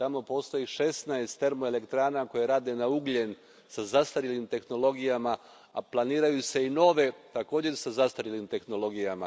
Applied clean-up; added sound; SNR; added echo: none; none; none; none.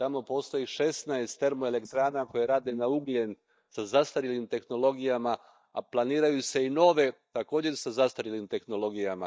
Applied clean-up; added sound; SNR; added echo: neural mask model DeepFilterNet 3.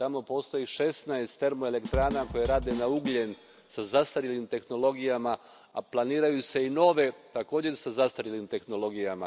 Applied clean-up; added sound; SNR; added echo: none; Drum kit; 8 dB; none.